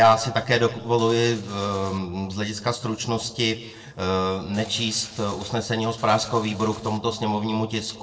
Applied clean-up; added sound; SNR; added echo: neural separator model SepFormer DNS4.